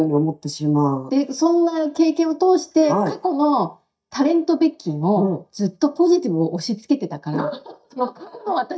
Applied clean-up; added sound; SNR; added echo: neural mask model DeepFilterNet 3.